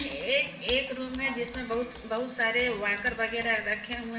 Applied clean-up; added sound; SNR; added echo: none; Computer keyboard; 17 dB; reverberation time 0.9 s.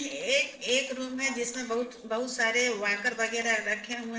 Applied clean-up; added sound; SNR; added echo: neural separator model SepFormer DNS4.